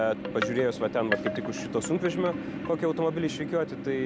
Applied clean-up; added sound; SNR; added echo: none; Wind chime; 9 dB; none.